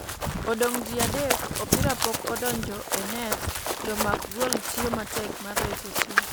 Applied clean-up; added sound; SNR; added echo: none; Run; -3 dB; none.